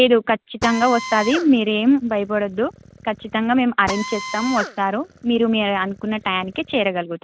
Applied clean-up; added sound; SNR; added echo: none; Drill; 14 dB; none.